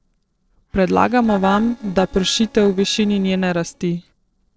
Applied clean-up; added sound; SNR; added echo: neural separator model SepFormer DNS4.